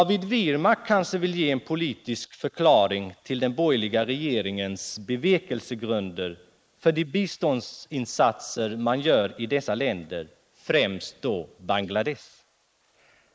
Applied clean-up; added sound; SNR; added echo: neural mask model Resemble Enhance denoiser.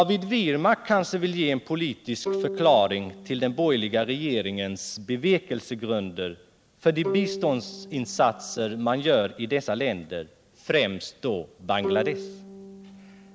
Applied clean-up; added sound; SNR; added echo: none; Bowed string instrument; 12 dB; none.